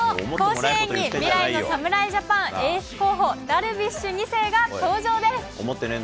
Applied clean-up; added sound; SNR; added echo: none; none; none; none.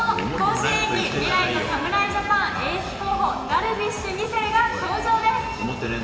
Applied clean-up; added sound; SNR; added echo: none; Train; 15 dB; reverberation time 2.8 s.